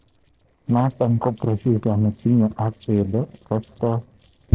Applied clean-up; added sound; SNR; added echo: neural separator model SepFormer DNS4.